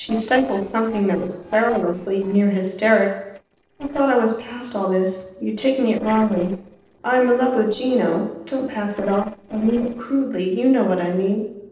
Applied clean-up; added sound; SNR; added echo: neural separator model SepFormer DNS4.